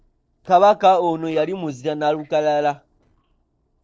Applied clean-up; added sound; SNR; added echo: neural separator model SepFormer DNS4.